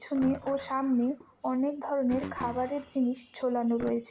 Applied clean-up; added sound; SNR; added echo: none; Guitar; 15 dB; none.